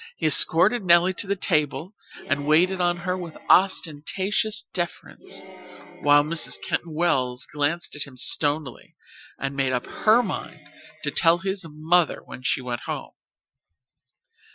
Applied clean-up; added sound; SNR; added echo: classical method Wiener filter.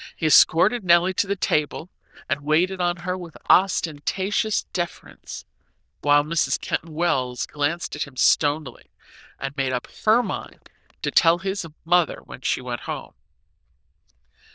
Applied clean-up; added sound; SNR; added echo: neural diffusion model UNIVERSE++.